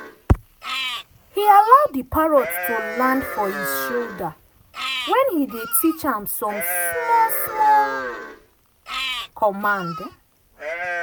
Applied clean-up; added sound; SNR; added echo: none; Livestock, farm animals, working animals; 9 dB; none.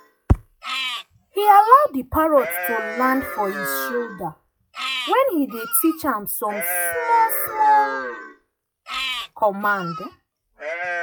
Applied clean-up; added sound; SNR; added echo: classical method log-MMSE.